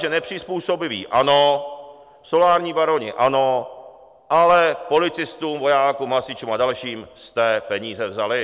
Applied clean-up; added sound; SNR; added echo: none; none; none; none.